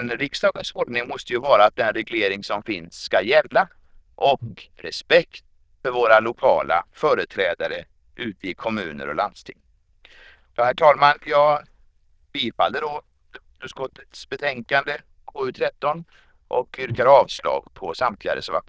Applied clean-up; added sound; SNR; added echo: neural diffusion model UNIVERSE++.